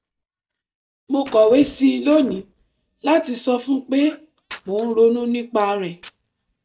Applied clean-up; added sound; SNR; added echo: neural mask model DeepFilterNet 3.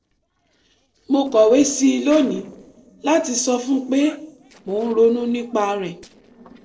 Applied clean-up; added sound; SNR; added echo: neural separator model SepFormer DNS4.